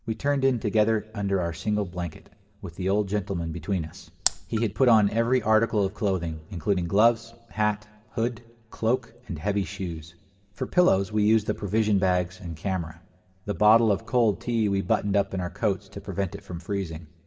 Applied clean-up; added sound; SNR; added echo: none; Raindrop; 5 dB; reverberation time 1.0 s.